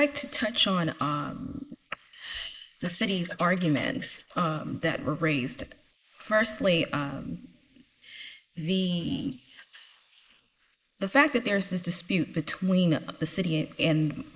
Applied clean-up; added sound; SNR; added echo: neural mask model Resemble Enhance denoiser.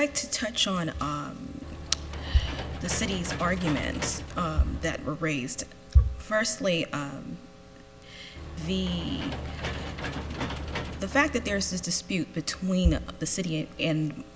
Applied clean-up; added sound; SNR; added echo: none; Engine / Mechanisms; 6 dB; none.